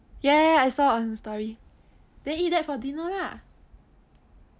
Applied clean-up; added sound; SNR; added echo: none; none; none; none.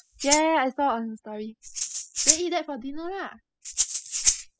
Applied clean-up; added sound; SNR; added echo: classical method spectral subtraction.